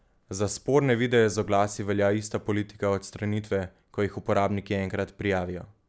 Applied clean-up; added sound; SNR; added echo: none; none; none; none.